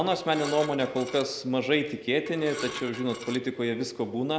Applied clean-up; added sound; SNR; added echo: none; Dishes, pots, and pans / Glass; 13 dB; none.